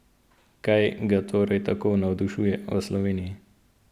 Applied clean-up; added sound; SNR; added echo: none; none; none; none.